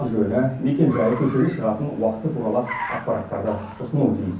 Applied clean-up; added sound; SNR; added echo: none; Car; 15 dB; reverberation time 0.6 s.